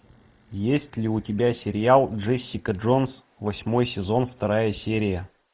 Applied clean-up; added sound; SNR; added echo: neural mask model Resemble Enhance denoiser.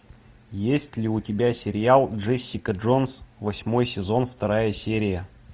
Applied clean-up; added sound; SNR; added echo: none; none; none; none.